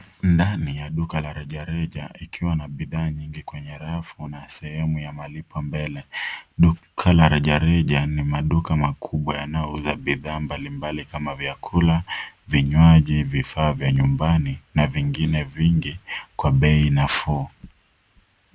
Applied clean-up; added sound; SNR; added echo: none; none; none; none.